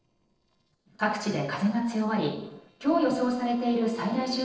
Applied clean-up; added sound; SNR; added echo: neural separator model SepFormer DNS4.